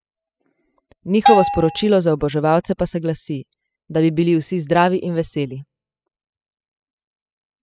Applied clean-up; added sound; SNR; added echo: classical method spectral subtraction.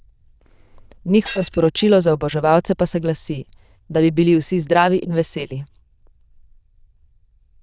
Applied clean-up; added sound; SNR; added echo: neural diffusion model UNIVERSE++.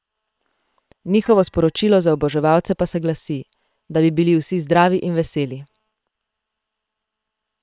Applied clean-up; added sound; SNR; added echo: neural separator model SepFormer WHAM!.